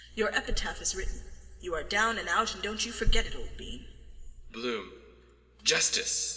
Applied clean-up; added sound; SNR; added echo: none; none; none; reverberation time 1.8 s.